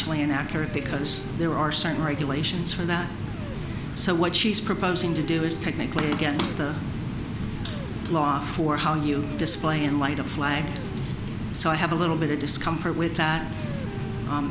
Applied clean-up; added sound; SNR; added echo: none; Dog; 19 dB; none.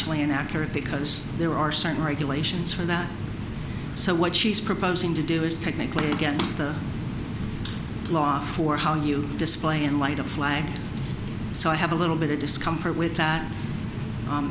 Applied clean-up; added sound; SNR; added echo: none; none; none; none.